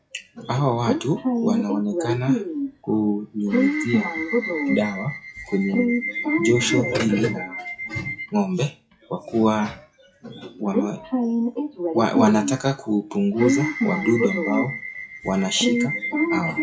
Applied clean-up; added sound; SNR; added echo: classical method WPE with log-MMSE.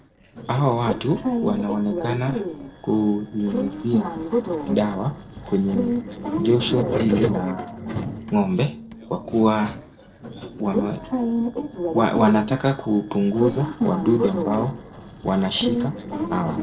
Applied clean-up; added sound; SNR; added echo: neural separator model SepFormer DNS4.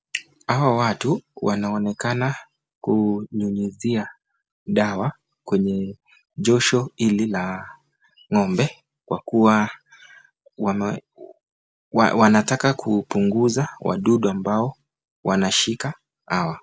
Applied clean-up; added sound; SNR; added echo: none; none; none; none.